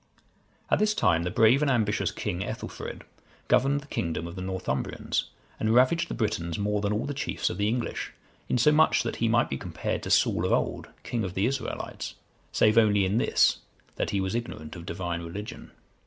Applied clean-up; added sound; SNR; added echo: none; none; none; none.